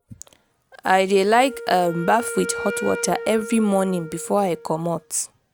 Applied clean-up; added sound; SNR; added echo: none; Wind instrument, woodwind instrument; 12 dB; none.